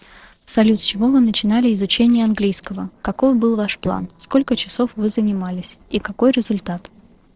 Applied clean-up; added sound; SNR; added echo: neural separator model SepFormer DNS4.